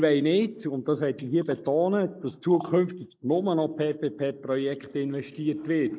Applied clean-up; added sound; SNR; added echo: neural mask model Resemble Enhance denoiser.